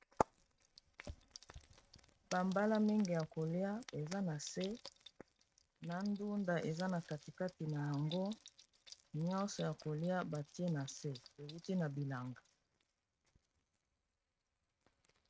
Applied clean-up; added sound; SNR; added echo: neural mask model RNNoise.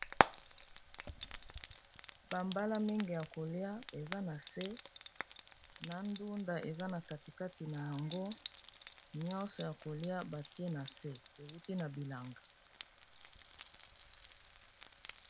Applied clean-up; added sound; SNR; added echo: none; Frying (food); 2 dB; none.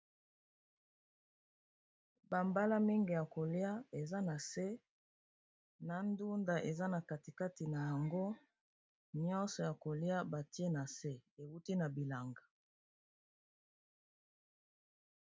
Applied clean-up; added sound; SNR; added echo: none; none; none; none.